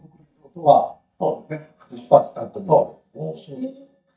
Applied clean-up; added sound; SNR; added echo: neural mask model DeepFilterNet 3.